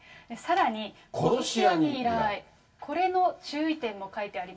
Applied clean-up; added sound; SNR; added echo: none; none; none; reverberation time 0.2 s.